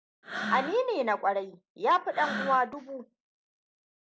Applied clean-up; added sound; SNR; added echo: none; Breathing; 10 dB; none.